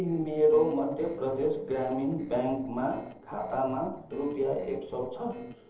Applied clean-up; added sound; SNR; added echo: neural separator model SepFormer DNS4.